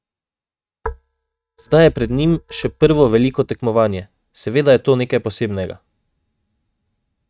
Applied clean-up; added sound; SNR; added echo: neural mask model RNNoise.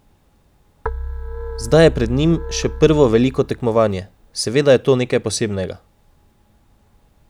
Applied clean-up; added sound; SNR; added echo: none; Keyboard (musical); 10 dB; none.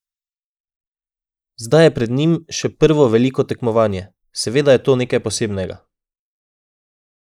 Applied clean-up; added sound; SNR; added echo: neural mask model Resemble Enhance denoiser.